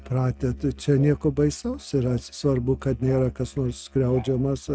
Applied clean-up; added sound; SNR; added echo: neural mask model RNNoise.